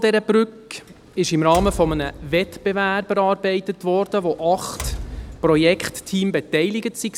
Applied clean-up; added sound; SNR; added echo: none; Door; 14 dB; none.